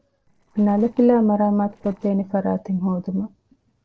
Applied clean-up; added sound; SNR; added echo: neural separator model SepFormer DNS4.